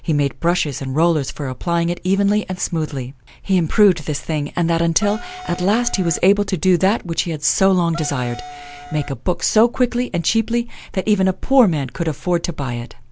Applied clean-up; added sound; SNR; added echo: none; Wind instrument, woodwind instrument; 15 dB; none.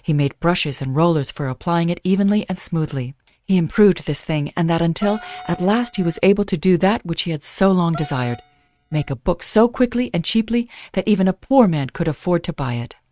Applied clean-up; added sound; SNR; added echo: neural mask model RNNoise.